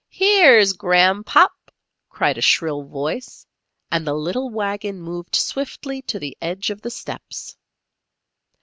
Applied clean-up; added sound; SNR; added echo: none; none; none; none.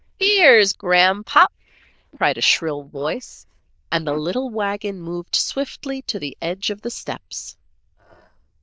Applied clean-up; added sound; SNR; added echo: neural diffusion model UNIVERSE++.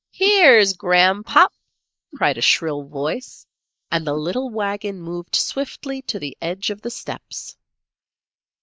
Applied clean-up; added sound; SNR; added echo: neural mask model Resemble Enhance denoiser.